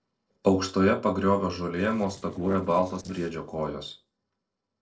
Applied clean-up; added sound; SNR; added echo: neural separator model SepFormer DNS4.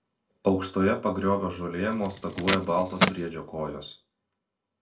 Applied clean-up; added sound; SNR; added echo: none; Packing tape, duct tape; -1 dB; reverberation time 0.2 s.